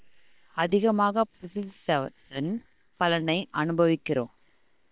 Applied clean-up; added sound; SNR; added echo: neural separator model SepFormer WHAM!.